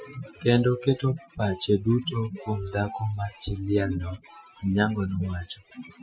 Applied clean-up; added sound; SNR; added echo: classical method Wiener filter.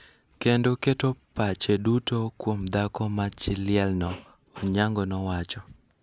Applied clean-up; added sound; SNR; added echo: none; none; none; none.